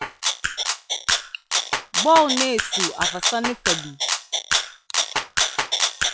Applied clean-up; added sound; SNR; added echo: classical method log-MMSE.